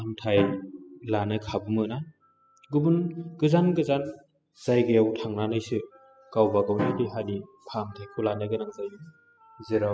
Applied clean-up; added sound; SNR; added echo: classical method spectral subtraction.